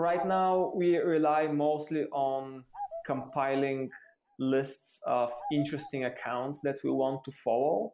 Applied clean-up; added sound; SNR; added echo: none; Bird vocalization, bird call, bird song; 17 dB; none.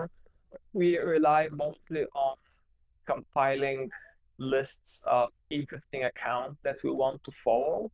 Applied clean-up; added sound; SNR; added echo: neural diffusion model UNIVERSE++.